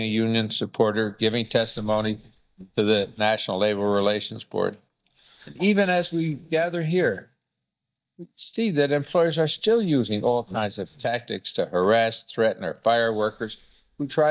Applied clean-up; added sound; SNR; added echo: neural mask model DeepFilterNet 3.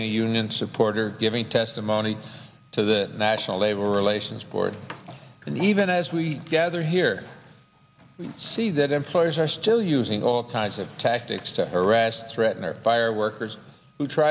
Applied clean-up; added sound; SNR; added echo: none; none; none; none.